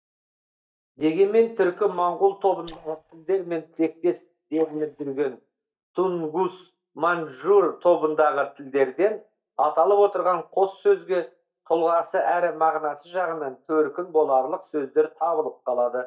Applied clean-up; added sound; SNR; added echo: neural mask model DeepFilterNet 3.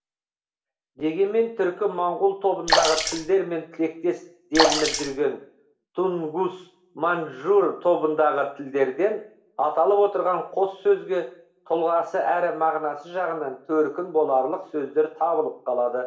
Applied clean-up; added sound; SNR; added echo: none; Sink (filling or washing) / Water / Splash, splatter; -1 dB; reverberation time 0.5 s.